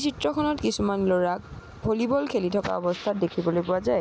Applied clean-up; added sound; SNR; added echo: none; none; none; none.